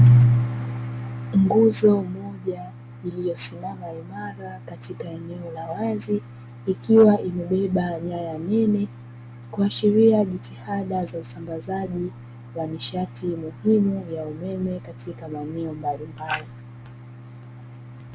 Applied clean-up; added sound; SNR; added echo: none; none; none; none.